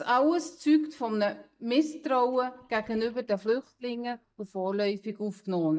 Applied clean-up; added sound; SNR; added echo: neural mask model DeepFilterNet 3.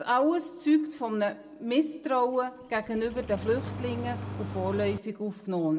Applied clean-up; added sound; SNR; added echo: none; Engine starting; 9 dB; reverberation time 1.7 s.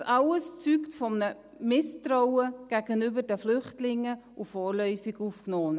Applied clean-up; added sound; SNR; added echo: none; none; none; none.